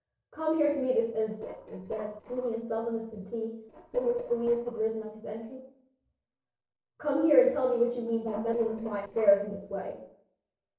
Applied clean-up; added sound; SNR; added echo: neural separator model SepFormer DNS4.